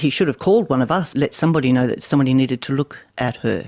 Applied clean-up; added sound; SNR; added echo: none; none; none; none.